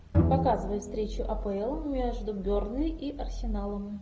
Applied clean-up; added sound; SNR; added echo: none; Bowed string instrument; 0 dB; none.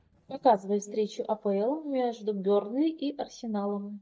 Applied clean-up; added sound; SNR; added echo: neural mask model DeepFilterNet 3.